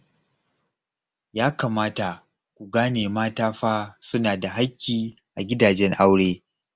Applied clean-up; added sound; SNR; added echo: none; none; none; none.